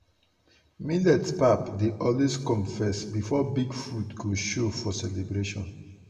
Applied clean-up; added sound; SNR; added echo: none; none; none; reverberation time 1.2 s.